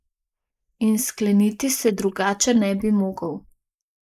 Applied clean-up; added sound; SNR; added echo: neural mask model Resemble Enhance denoiser.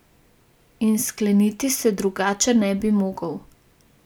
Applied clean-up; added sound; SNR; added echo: none; none; none; none.